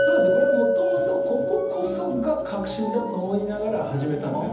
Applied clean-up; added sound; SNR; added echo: none; Chink, clink; -1 dB; reverberation time 1.3 s.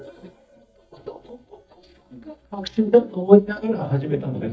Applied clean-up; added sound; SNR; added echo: neural mask model DeepFilterNet 3.